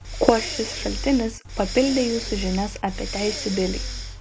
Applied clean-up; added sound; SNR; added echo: none; Breathing; 7 dB; none.